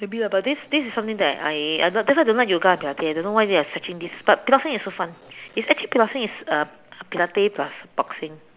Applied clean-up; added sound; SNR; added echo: none; none; none; none.